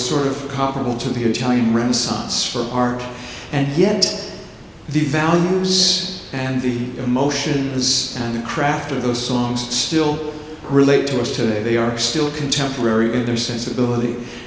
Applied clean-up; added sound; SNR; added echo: none; none; none; none.